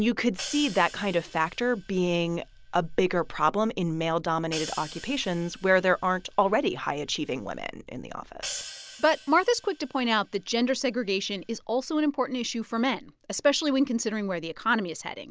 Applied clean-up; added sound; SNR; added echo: none; Hi-hat; 17 dB; none.